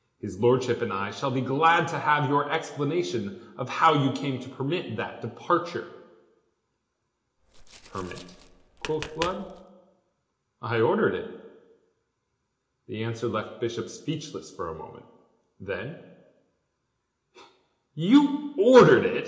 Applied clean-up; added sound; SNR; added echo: none; Tap; 15 dB; reverberation time 0.8 s.